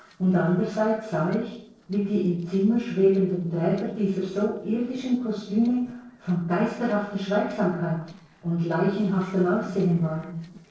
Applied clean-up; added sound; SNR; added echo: neural separator model SepFormer DNS4.